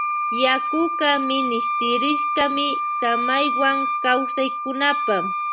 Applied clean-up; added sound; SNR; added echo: none; Wind instrument, woodwind instrument; 0 dB; none.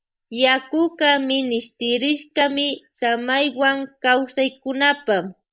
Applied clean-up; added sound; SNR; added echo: neural mask model Resemble Enhance denoiser.